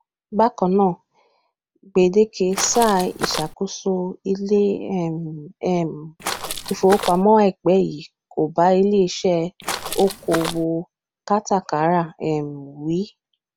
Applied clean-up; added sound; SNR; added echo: none; Walk, footsteps; 7 dB; none.